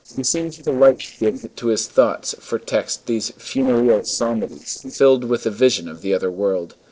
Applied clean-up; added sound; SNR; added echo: neural separator model SepFormer DNS4.